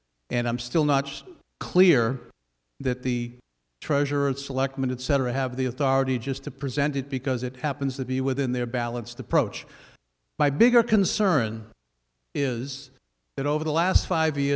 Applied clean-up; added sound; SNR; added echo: none; none; none; none.